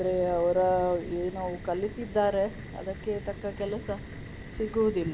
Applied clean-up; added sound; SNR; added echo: none; Fire; 12 dB; none.